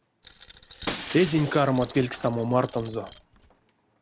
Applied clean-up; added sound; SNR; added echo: none; Coin (dropping) + Shatter; 14 dB; none.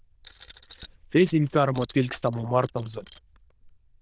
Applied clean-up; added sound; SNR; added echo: neural diffusion model UNIVERSE++.